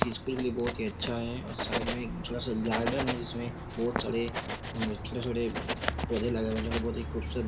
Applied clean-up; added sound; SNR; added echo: none; Writing; 2 dB; reverberation time 0.7 s.